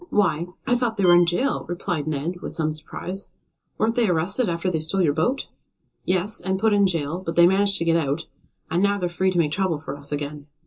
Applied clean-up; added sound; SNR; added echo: none; Bowed string instrument; 15 dB; reverberation time 0.2 s.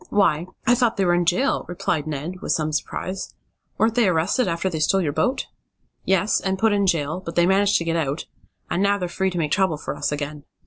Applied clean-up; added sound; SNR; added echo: none; none; none; none.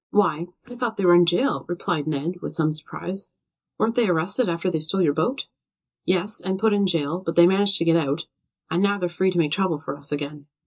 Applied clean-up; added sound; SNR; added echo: neural mask model DeepFilterNet 3.